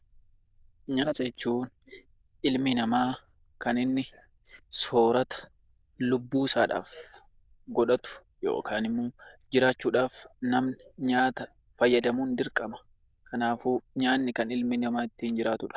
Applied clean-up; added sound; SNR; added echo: neural diffusion model UNIVERSE++.